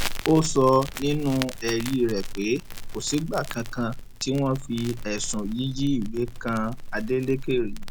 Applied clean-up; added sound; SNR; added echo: none; Crackle; 7 dB; none.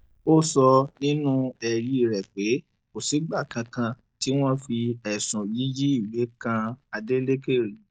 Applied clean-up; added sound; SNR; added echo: neural mask model DeepFilterNet 3.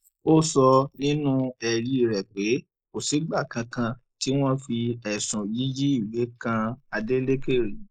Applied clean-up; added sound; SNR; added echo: neural mask model Resemble Enhance denoiser.